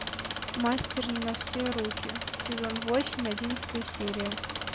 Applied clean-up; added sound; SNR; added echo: none; Engine; 2 dB; none.